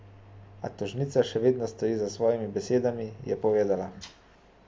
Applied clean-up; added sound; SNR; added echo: none; none; none; none.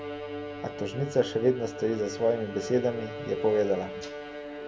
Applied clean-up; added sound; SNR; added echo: none; Bowed string instrument; 9 dB; none.